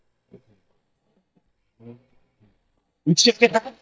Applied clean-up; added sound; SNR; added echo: neural mask model DeepFilterNet 3.